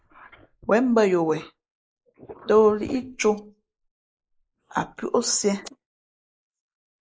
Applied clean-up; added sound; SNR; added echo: neural mask model Resemble Enhance denoiser.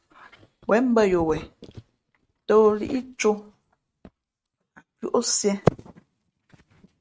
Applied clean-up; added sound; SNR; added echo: neural mask model RNNoise.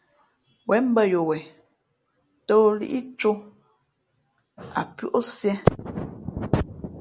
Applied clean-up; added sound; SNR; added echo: none; none; none; none.